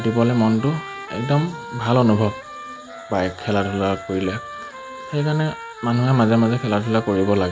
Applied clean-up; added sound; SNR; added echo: none; Trumpet; 14 dB; none.